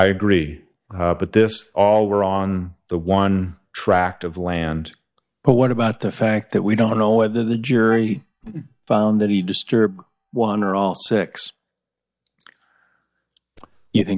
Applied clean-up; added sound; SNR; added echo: neural mask model DeepFilterNet 3.